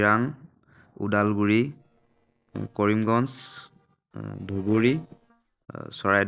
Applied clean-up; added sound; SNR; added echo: neural separator model SepFormer DNS4.